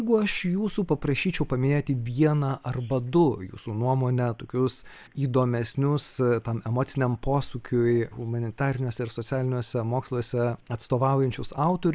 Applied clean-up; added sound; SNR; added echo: none; none; none; none.